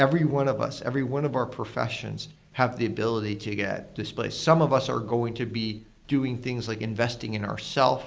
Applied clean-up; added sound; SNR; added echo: none; none; none; none.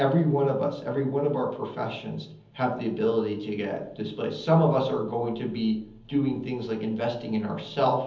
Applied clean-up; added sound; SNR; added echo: none; none; none; reverberation time 0.7 s.